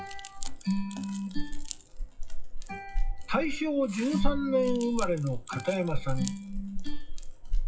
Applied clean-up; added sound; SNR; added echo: classical method WPE with log-MMSE.